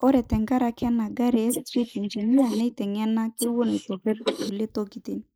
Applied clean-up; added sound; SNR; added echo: neural mask model Resemble Enhance denoiser.